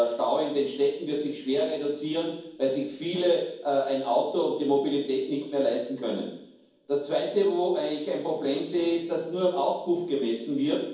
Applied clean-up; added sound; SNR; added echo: none; none; none; reverberation time 1.2 s.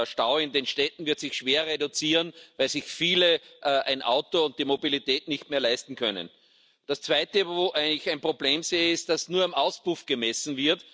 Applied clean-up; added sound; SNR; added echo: none; none; none; none.